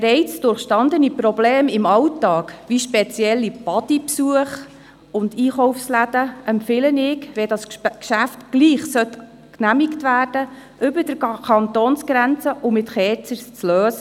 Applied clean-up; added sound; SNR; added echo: none; none; none; none.